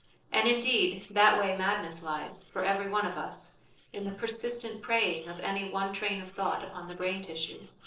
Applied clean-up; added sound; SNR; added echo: neural separator model SepFormer DNS4.